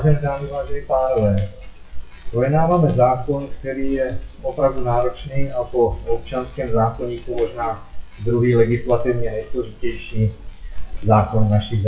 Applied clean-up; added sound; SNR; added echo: classical method WPE with log-MMSE.